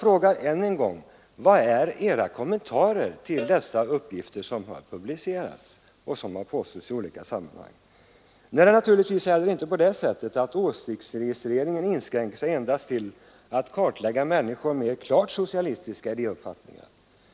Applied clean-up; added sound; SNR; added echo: none; Cowbell; 17 dB; none.